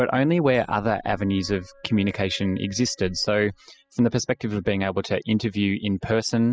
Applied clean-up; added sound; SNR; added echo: classical method spectral subtraction.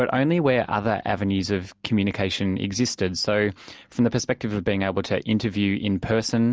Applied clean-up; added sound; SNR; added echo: none; none; none; none.